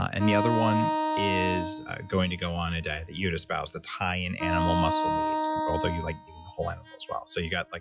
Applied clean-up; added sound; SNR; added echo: classical method log-MMSE.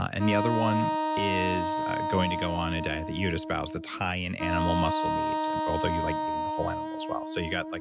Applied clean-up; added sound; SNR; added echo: none; Wind instrument, woodwind instrument; 0 dB; none.